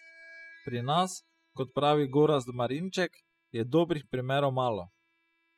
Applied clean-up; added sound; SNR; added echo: classical method spectral subtraction.